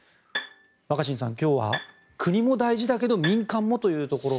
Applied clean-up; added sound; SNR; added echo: none; Bowed string instrument; 13 dB; none.